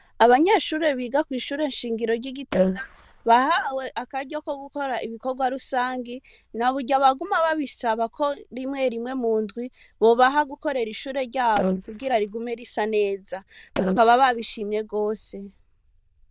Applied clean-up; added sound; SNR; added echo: neural diffusion model UNIVERSE++.